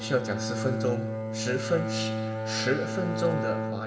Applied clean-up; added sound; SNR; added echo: none; Bowed string instrument; 1 dB; reverberation time 2.3 s.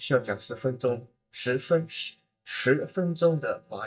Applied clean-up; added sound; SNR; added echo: neural mask model DeepFilterNet 3.